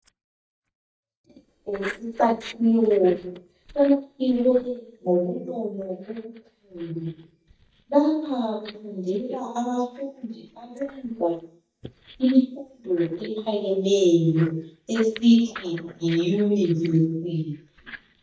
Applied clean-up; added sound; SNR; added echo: neural mask model DeepFilterNet 3.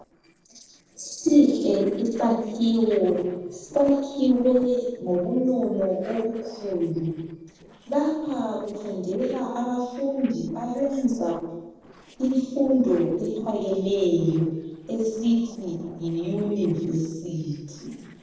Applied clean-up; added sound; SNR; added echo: neural separator model SepFormer DNS4.